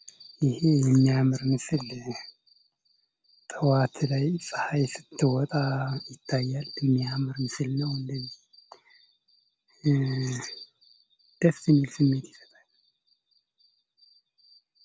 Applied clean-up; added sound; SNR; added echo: none; none; none; none.